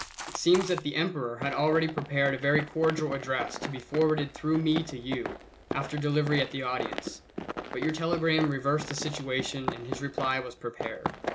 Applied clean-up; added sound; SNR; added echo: none; Run; 9 dB; none.